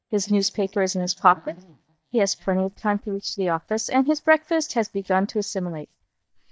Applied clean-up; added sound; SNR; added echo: neural mask model DeepFilterNet 3.